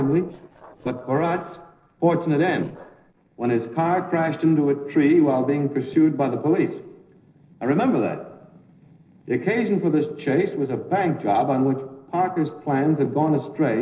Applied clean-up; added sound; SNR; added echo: neural separator model SepFormer DNS4.